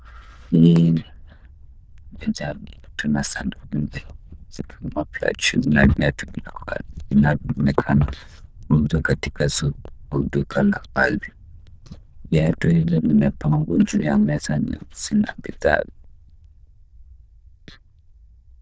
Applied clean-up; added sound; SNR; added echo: neural diffusion model UNIVERSE++.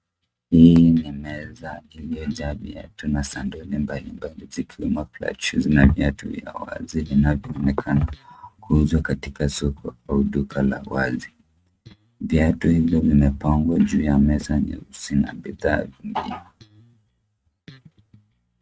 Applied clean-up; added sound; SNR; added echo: neural mask model RNNoise.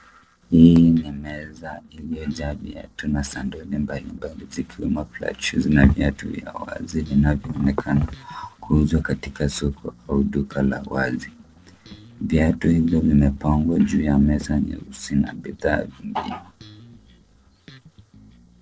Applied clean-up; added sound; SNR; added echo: neural separator model SepFormer DNS4.